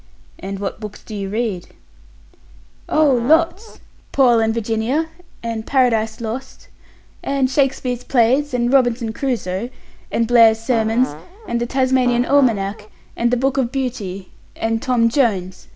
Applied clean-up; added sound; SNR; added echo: none; Fart; 12 dB; none.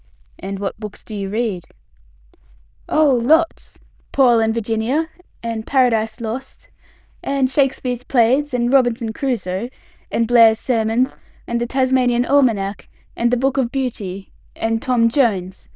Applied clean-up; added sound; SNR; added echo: neural diffusion model UNIVERSE++.